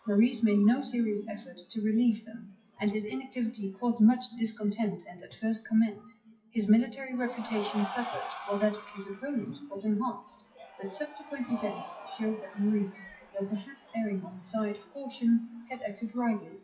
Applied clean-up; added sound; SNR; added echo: classical method WPE with log-MMSE.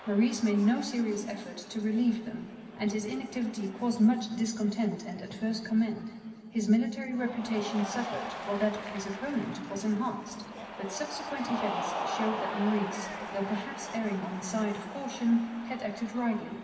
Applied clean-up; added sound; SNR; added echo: none; Cheering; 10 dB; reverberation time 2.6 s.